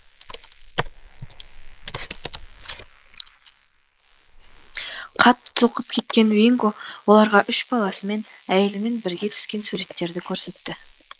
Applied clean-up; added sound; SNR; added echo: neural mask model Resemble Enhance denoiser.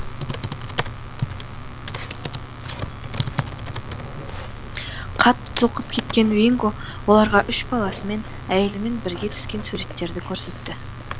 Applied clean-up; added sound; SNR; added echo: none; Computer keyboard; 7 dB; none.